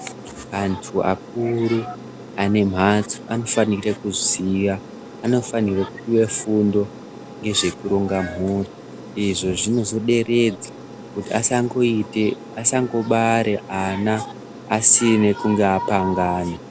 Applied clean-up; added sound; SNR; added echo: none; Aircraft; 16 dB; none.